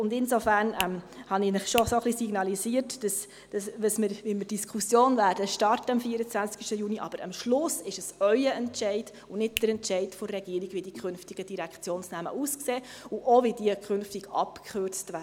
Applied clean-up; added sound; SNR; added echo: none; Finger snapping; 11 dB; none.